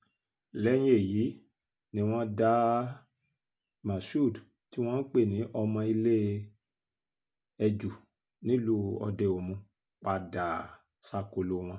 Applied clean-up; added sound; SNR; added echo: none; none; none; none.